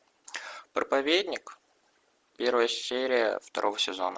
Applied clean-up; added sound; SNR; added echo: none; none; none; none.